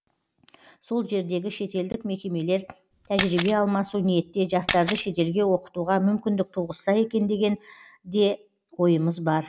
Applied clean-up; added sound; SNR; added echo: none; Camera; 1 dB; none.